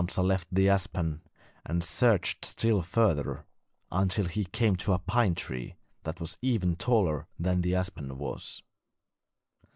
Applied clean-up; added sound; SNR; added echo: none; none; none; none.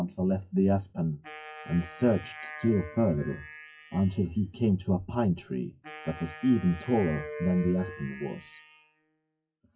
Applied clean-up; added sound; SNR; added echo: classical method WPE with log-MMSE.